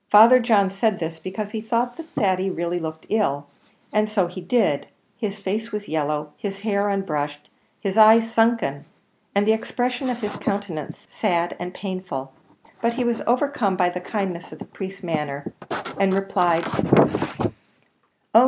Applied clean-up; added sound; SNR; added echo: none; none; none; none.